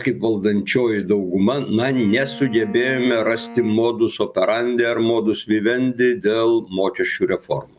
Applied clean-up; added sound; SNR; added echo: none; Wind instrument, woodwind instrument; 18 dB; none.